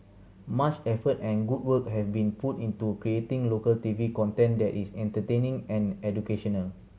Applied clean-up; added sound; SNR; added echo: none; none; none; none.